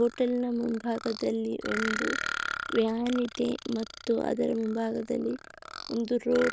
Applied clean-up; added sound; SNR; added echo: neural diffusion model UNIVERSE++.